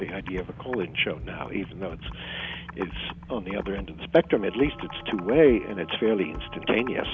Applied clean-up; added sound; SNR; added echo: none; Computer keyboard; 19 dB; none.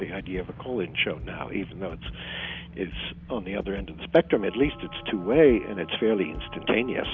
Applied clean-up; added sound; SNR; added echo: none; none; none; none.